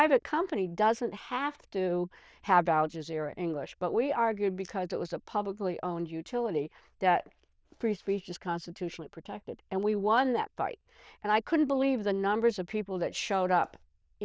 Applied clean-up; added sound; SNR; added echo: neural diffusion model UNIVERSE++.